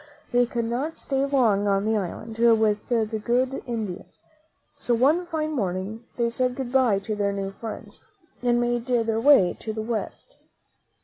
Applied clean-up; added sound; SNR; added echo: none; none; none; none.